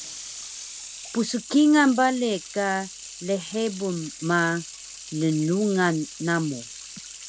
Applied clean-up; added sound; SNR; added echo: none; Sink (filling or washing) / Water tap, faucet; 14 dB; none.